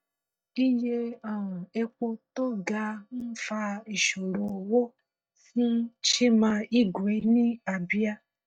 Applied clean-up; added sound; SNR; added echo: neural mask model DeepFilterNet 3.